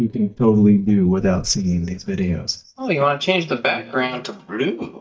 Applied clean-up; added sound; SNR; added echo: neural mask model DeepFilterNet 3.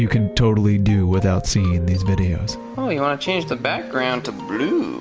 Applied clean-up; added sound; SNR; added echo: none; none; none; none.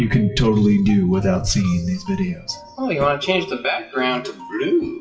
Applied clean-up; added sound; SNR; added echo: classical method WPE with log-MMSE.